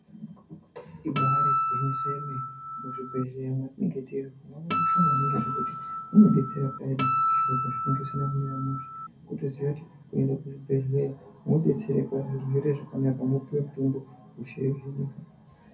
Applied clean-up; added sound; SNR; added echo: none; Acoustic guitar; 0 dB; reverberation time 0.3 s.